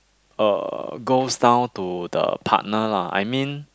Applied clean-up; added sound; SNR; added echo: none; none; none; none.